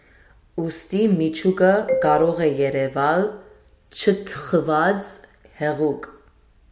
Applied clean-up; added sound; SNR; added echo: none; Marimba, xylophone; 7 dB; none.